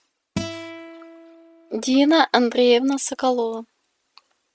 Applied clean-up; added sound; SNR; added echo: neural mask model RNNoise.